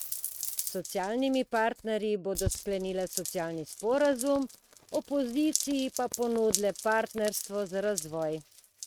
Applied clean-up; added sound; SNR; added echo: neural mask model RNNoise.